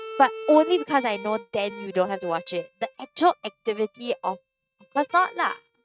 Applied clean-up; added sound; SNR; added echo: neural mask model RNNoise.